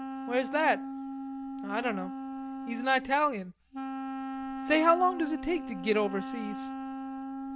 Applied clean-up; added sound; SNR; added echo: none; Wind instrument, woodwind instrument; 7 dB; none.